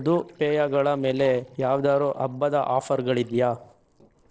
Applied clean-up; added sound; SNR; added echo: neural separator model SepFormer DNS4.